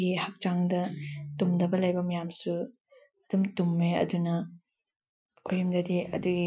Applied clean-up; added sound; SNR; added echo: classical method Wiener filter.